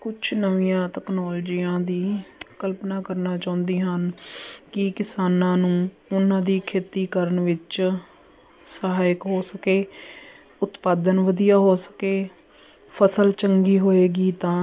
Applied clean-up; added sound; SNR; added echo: none; none; none; none.